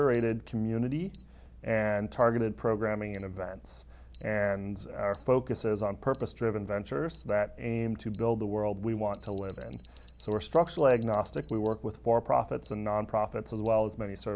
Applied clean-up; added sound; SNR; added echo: none; Alarm; 15 dB; none.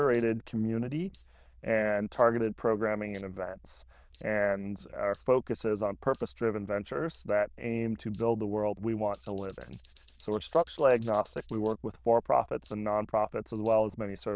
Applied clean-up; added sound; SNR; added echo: neural diffusion model UNIVERSE++.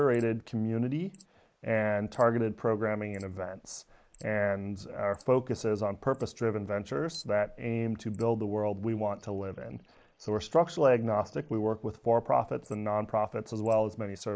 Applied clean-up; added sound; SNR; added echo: neural mask model Resemble Enhance denoiser.